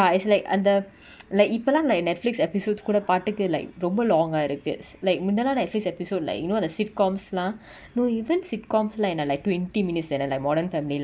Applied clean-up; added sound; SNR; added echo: none; none; none; none.